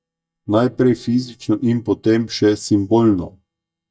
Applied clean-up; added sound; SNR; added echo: neural mask model DeepFilterNet 3.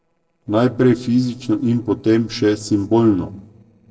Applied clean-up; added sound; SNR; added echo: neural separator model SepFormer DNS4.